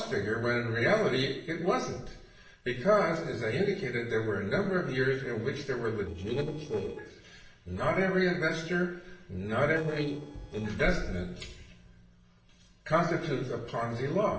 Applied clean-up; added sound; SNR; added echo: neural separator model SepFormer DNS4.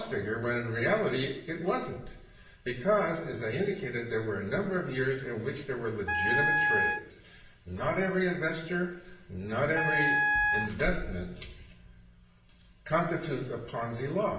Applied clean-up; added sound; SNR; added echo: none; Wind instrument, woodwind instrument; -2 dB; reverberation time 0.7 s.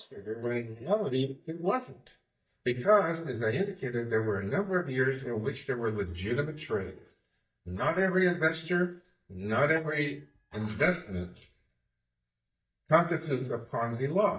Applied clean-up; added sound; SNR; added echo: neural mask model DeepFilterNet 3.